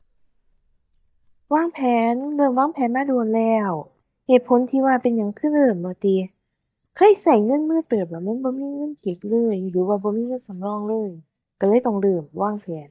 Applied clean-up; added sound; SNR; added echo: neural mask model DeepFilterNet 3.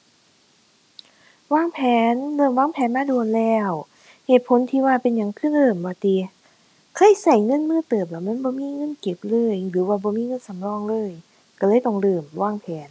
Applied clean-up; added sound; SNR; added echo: none; none; none; none.